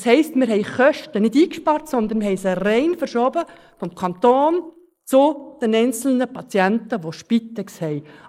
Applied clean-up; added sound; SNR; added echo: neural mask model Resemble Enhance denoiser.